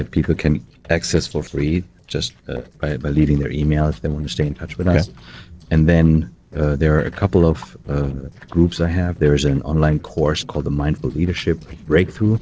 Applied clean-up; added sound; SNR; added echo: neural separator model SepFormer DNS4.